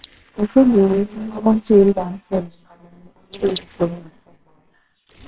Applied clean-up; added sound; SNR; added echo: neural separator model SepFormer WHAMR!.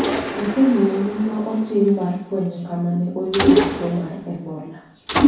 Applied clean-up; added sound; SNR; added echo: none; Mechanisms; 1 dB; reverberation time 0.5 s.